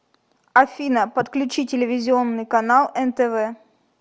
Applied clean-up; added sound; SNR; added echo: none; none; none; none.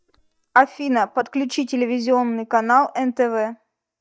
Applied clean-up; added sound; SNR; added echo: neural mask model DeepFilterNet 3.